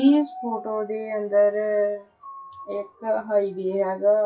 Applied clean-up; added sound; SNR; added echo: classical method WPE with log-MMSE.